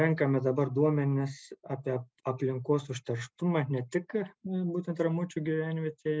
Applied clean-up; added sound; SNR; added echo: none; none; none; none.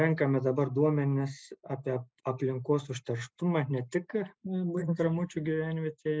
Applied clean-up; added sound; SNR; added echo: neural mask model Resemble Enhance denoiser.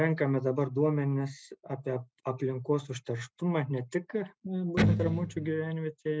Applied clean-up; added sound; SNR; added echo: neural mask model RNNoise.